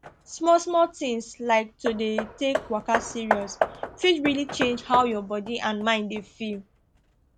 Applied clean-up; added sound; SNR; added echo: none; Hammer; 8 dB; none.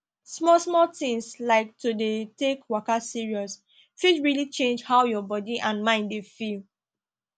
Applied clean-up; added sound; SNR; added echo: none; none; none; none.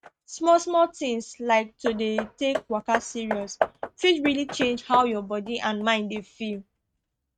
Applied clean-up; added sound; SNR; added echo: neural mask model RNNoise.